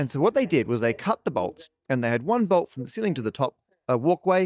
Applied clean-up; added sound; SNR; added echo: neural mask model DeepFilterNet 3.